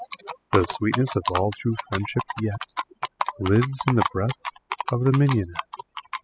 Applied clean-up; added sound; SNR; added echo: classical method spectral subtraction.